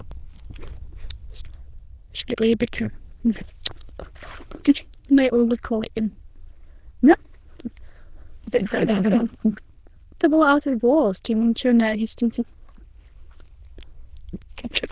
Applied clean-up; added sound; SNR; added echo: neural diffusion model UNIVERSE++.